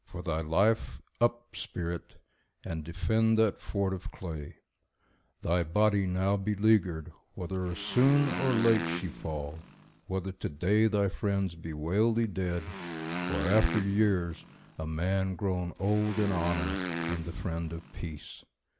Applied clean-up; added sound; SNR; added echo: none; Motorcycle; 8 dB; none.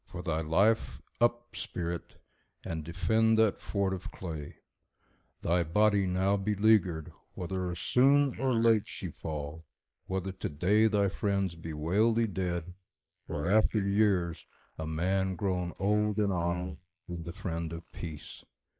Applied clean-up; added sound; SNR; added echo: neural mask model Resemble Enhance denoiser.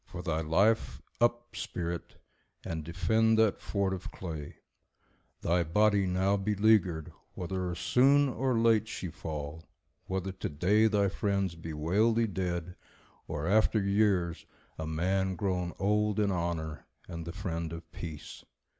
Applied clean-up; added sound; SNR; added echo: none; none; none; none.